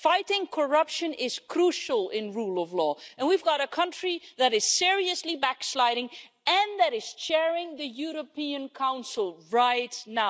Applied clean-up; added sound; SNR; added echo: none; none; none; none.